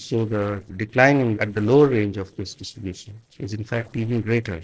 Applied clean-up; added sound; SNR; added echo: neural separator model SepFormer DNS4.